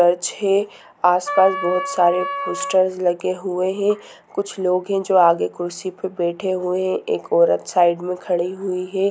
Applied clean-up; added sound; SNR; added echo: none; Wind instrument, woodwind instrument; 8 dB; none.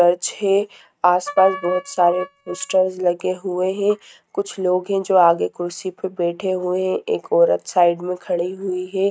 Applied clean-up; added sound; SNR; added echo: neural mask model RNNoise.